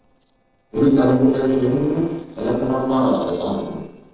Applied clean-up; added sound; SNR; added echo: neural separator model SepFormer DNS4.